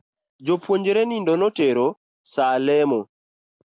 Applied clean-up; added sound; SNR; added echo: none; none; none; none.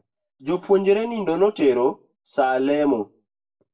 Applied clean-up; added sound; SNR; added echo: none; none; none; reverberation time 0.2 s.